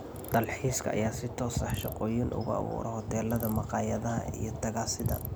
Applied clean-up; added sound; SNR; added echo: none; Ratchet, pawl; 20 dB; none.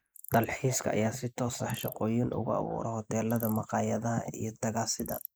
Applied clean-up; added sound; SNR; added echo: neural mask model Resemble Enhance denoiser.